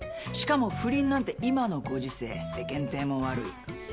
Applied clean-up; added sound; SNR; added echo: none; none; none; none.